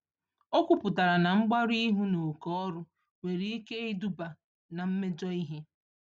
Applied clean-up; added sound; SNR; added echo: none; none; none; none.